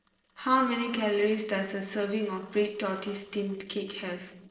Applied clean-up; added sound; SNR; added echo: neural separator model SepFormer DNS4.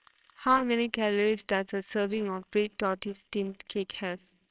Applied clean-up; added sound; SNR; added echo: neural separator model SepFormer WHAMR!.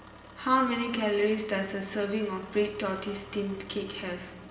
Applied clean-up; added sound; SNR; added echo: none; Engine; 19 dB; reverberation time 2.3 s.